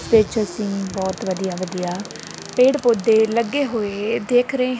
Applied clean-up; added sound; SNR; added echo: none; Squeak / Cupboard open or close; 19 dB; none.